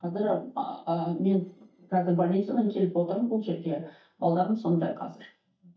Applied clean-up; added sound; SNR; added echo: neural mask model DeepFilterNet 3.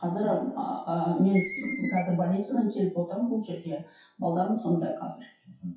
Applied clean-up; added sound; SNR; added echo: classical method WPE with log-MMSE.